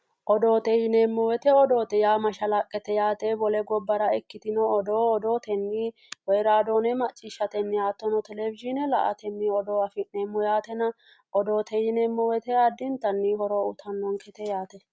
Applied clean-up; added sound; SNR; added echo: none; none; none; none.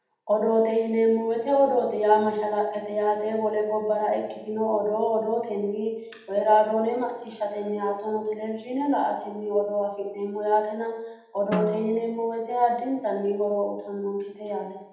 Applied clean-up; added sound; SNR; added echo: none; Drum; 10 dB; reverberation time 0.8 s.